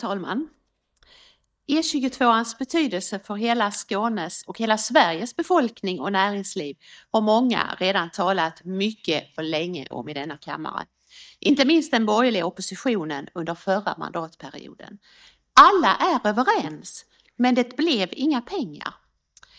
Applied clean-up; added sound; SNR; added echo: neural mask model DeepFilterNet 3.